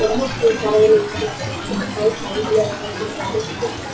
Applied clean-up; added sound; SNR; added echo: classical method WPE with log-MMSE.